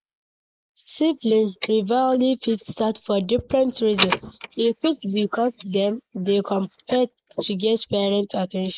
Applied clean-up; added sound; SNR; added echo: neural mask model Resemble Enhance denoiser.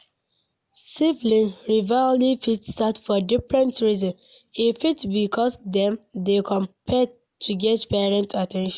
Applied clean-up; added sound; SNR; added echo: none; none; none; none.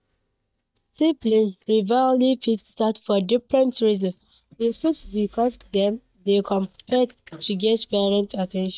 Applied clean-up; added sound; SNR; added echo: neural mask model DeepFilterNet 3.